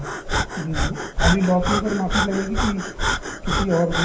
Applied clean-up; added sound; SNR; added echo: none; Breathing; 0 dB; reverberation time 0.9 s.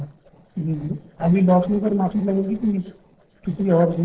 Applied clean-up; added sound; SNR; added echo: neural separator model SepFormer DNS4.